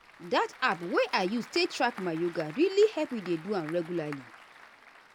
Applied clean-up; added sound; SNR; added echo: none; Applause / Crowd; 18 dB; none.